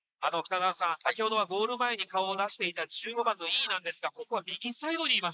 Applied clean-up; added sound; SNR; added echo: neural mask model Resemble Enhance denoiser.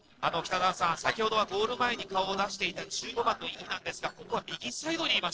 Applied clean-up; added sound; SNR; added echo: neural separator model SepFormer DNS4.